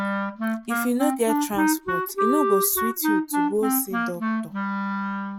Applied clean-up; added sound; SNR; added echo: none; Wind instrument, woodwind instrument; -3 dB; none.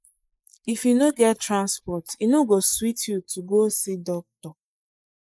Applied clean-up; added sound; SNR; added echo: neural mask model Resemble Enhance denoiser.